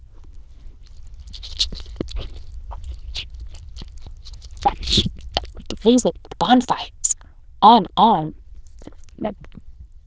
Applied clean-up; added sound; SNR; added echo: neural diffusion model UNIVERSE++.